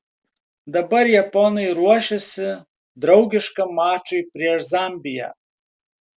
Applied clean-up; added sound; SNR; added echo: none; none; none; none.